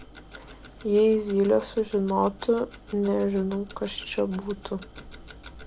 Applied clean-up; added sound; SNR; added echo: none; Tick-tock; 19 dB; none.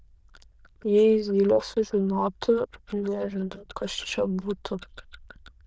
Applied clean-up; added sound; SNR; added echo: neural diffusion model UNIVERSE++.